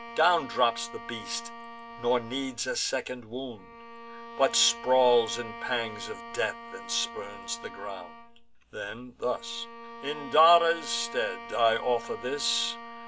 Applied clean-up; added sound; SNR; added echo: none; Bowed string instrument; 14 dB; none.